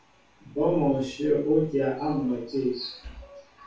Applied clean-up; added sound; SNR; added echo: none; none; none; reverberation time 0.3 s.